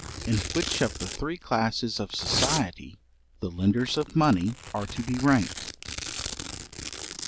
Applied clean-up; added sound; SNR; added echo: none; Domestic sounds, home sounds; 8 dB; none.